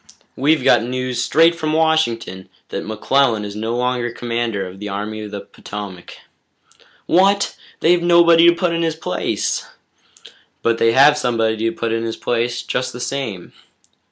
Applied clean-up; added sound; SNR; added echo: none; none; none; none.